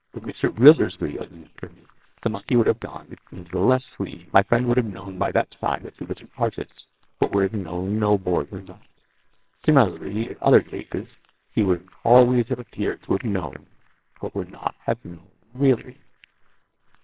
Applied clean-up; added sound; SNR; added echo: neural separator model SepFormer WHAMR!.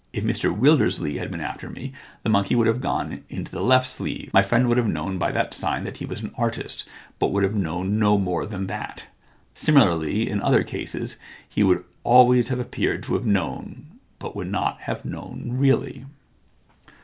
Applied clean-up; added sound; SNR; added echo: none; none; none; none.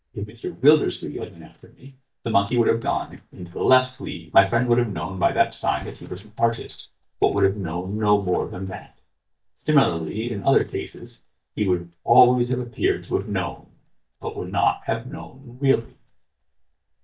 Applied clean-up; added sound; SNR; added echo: neural mask model DeepFilterNet 3.